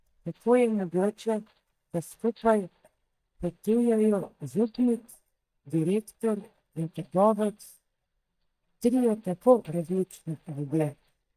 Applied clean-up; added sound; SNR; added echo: neural mask model DeepFilterNet 3.